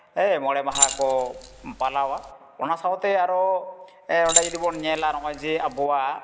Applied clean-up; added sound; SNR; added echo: none; Keys jangling; 2 dB; none.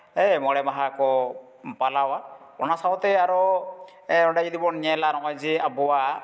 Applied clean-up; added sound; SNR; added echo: none; none; none; none.